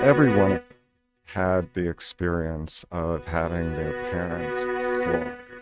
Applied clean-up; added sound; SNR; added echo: neural mask model RNNoise.